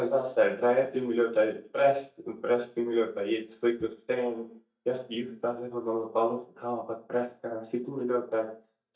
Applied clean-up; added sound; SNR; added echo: neural mask model DeepFilterNet 3.